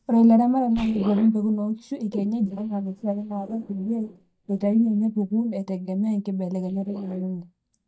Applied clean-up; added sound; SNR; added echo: neural mask model DeepFilterNet 3.